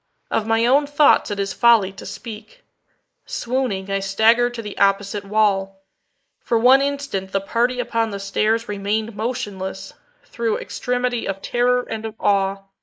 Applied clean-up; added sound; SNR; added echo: neural mask model Resemble Enhance denoiser.